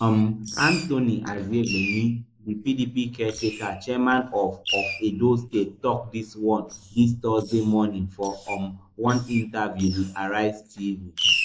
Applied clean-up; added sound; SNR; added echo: neural mask model Resemble Enhance denoiser.